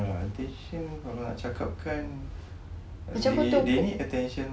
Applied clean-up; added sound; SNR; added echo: none; none; none; none.